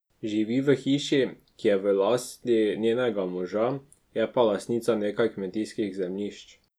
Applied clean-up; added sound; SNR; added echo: none; none; none; none.